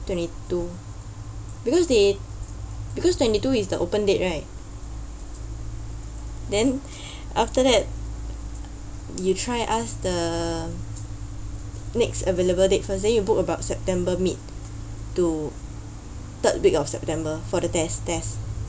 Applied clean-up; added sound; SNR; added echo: none; none; none; none.